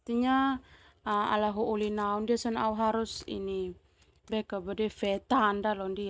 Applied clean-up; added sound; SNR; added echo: none; none; none; none.